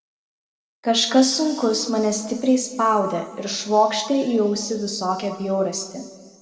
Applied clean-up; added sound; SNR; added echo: none; none; none; reverberation time 1.7 s.